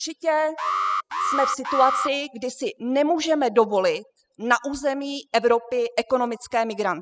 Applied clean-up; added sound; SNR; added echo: classical method spectral subtraction.